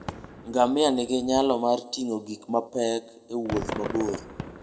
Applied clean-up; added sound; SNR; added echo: none; Fireworks; 11 dB; reverberation time 1.6 s.